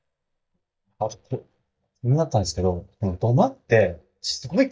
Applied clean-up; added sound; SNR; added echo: neural mask model DeepFilterNet 3.